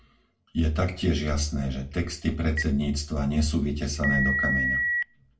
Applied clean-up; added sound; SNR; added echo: none; Telephone; 3 dB; reverberation time 0.3 s.